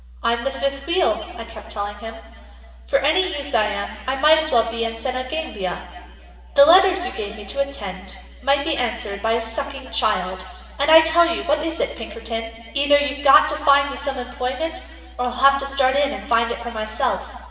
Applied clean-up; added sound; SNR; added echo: none; none; none; reverberation time 2.2 s.